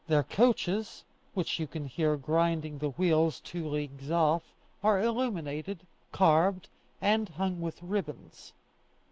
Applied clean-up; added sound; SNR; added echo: none; none; none; none.